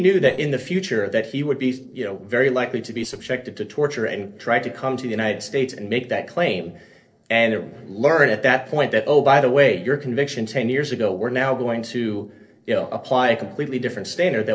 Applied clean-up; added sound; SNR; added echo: neural separator model SepFormer DNS4.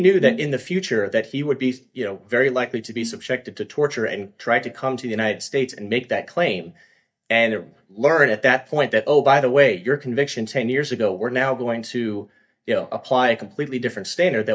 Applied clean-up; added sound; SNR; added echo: neural mask model DeepFilterNet 3.